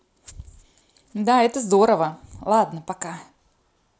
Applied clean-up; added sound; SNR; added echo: none; none; none; none.